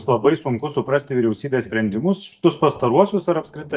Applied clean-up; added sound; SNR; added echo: neural mask model DeepFilterNet 3.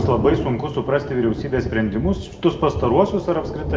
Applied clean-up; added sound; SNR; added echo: none; Thunder; 7 dB; reverberation time 0.7 s.